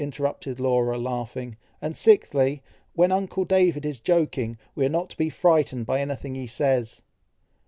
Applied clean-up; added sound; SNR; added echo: none; none; none; none.